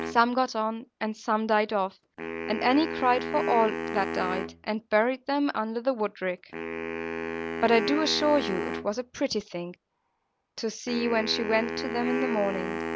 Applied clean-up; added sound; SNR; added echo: none; Wind instrument, woodwind instrument; 6 dB; none.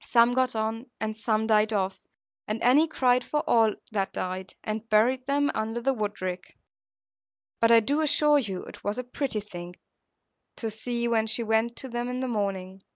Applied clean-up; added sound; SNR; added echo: none; none; none; none.